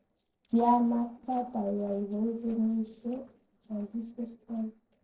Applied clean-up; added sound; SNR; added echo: neural separator model SepFormer DNS4.